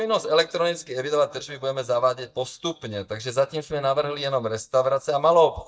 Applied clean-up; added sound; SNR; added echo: neural mask model DeepFilterNet 3.